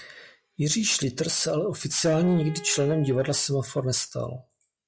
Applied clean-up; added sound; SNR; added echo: classical method log-MMSE.